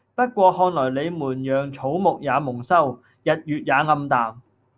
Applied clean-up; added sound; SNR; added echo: none; none; none; none.